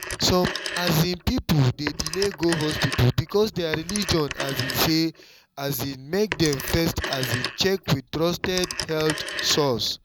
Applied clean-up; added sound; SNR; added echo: none; Telephone; 9 dB; none.